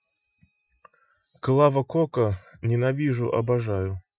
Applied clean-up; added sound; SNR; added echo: classical method Wiener filter.